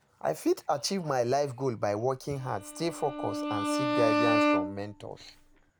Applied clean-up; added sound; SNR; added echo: none; Bowed string instrument; -1 dB; none.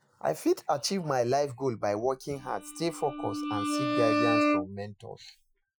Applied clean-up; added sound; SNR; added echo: classical method Wiener filter.